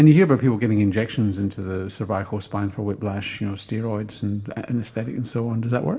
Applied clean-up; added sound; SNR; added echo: none; none; none; reverberation time 1.4 s.